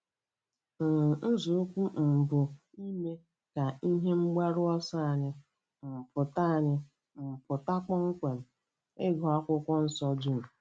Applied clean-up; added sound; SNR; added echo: none; none; none; none.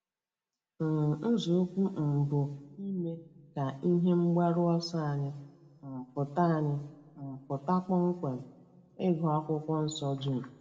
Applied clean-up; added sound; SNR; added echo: none; none; none; reverberation time 1.2 s.